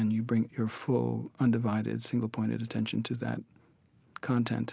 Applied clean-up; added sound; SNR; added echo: none; none; none; none.